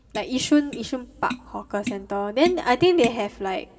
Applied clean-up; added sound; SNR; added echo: none; Tap; 13 dB; reverberation time 0.4 s.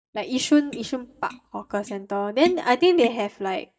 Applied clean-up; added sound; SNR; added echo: neural mask model DeepFilterNet 3.